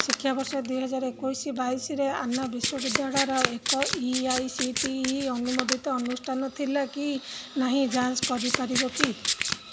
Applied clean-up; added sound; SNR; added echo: none; Domestic sounds, home sounds; 4 dB; none.